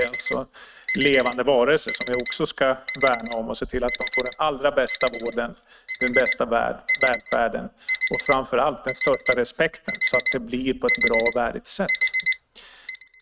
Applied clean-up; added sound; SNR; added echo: neural mask model RNNoise.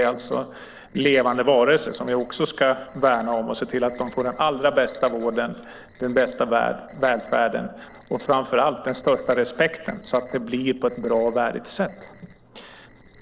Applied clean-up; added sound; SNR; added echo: neural separator model SepFormer DNS4.